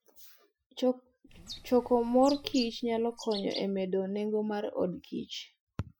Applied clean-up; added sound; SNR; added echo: classical method Wiener filter.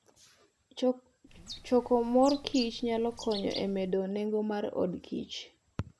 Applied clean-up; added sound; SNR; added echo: none; Bird; 14 dB; none.